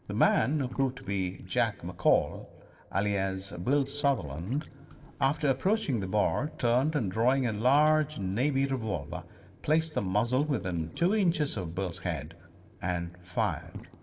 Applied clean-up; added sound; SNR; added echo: neural separator model SepFormer DNS4.